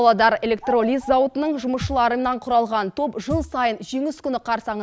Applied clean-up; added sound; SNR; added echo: none; Bird vocalization, bird call, bird song + Thump, thud; 13 dB; none.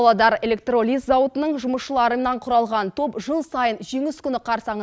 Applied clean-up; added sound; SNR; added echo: none; none; none; none.